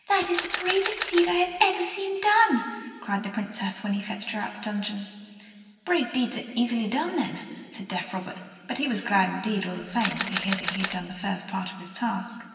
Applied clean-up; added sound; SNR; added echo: none; Camera; 5 dB; reverberation time 2.6 s.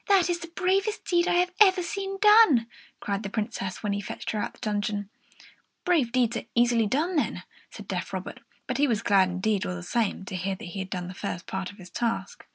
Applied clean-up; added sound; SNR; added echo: none; none; none; none.